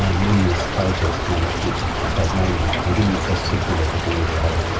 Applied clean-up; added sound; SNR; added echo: none; Stream / Trickle, dribble; 0 dB; reverberation time 0.4 s.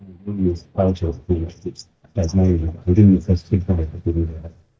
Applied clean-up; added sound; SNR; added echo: neural mask model DeepFilterNet 3.